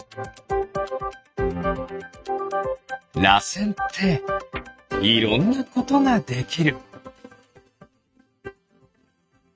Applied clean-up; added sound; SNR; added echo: neural mask model RNNoise.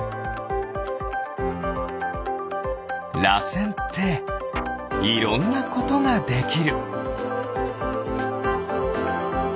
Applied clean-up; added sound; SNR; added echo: none; Guitar; 11 dB; none.